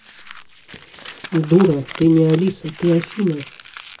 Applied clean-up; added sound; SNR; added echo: none; Crumpling, crinkling; 18 dB; reverberation time 0.2 s.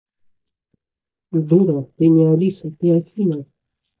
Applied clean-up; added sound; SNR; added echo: neural mask model DeepFilterNet 3.